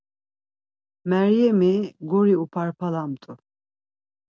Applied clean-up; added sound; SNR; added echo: none; none; none; none.